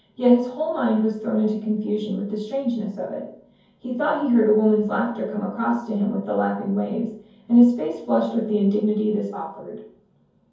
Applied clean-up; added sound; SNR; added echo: none; none; none; reverberation time 0.6 s.